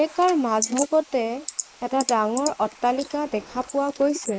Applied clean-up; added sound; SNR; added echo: neural mask model Resemble Enhance denoiser.